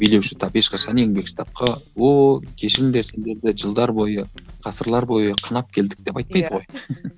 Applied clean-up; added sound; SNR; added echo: none; Fire; 16 dB; none.